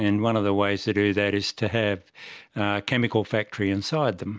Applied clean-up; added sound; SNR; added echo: none; none; none; none.